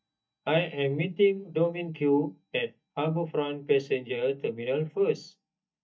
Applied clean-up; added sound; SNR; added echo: neural mask model DeepFilterNet 3.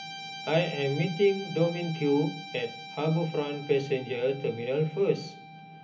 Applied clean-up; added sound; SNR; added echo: none; Guitar; 14 dB; reverberation time 0.4 s.